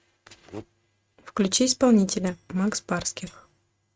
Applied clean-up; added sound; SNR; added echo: neural mask model RNNoise.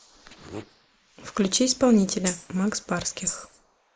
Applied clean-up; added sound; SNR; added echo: neural mask model Resemble Enhance denoiser.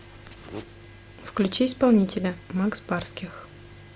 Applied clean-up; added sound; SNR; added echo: none; none; none; none.